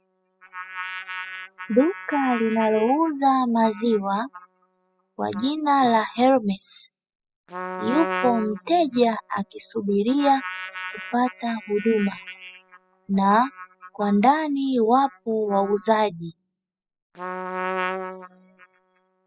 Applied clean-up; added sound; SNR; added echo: classical method spectral subtraction.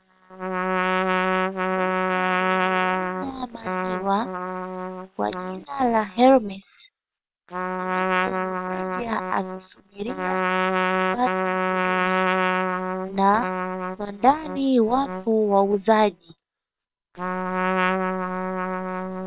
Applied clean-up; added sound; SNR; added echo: neural separator model SepFormer WHAM!.